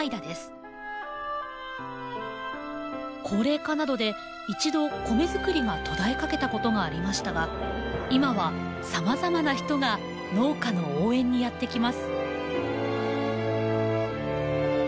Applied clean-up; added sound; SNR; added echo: none; none; none; none.